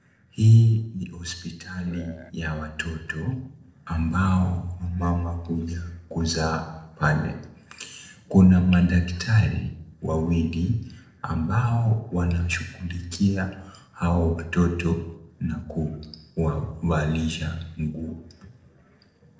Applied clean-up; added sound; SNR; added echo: neural separator model SepFormer DNS4.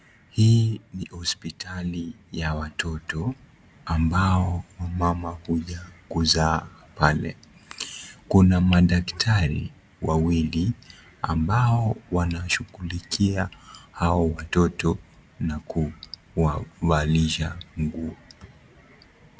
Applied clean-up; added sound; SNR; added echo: none; none; none; none.